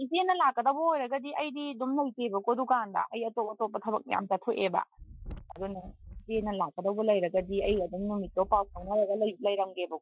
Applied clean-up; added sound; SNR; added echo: classical method Wiener filter.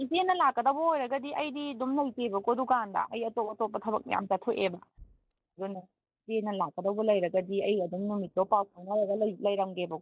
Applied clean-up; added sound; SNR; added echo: neural mask model DeepFilterNet 3.